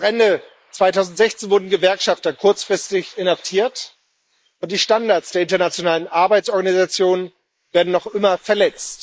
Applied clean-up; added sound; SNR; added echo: neural mask model Resemble Enhance denoiser.